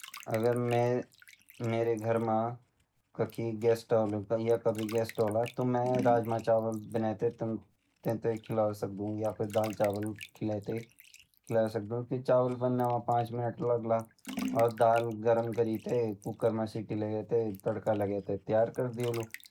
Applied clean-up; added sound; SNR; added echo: none; Bathtub (filling or washing) + Scissors; 17 dB; none.